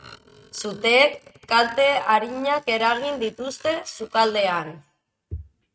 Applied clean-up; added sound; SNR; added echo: neural mask model RNNoise.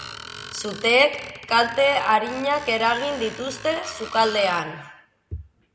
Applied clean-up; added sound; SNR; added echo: none; Screech; 17 dB; none.